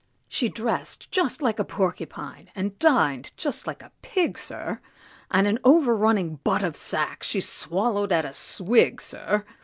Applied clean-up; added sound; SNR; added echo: none; none; none; none.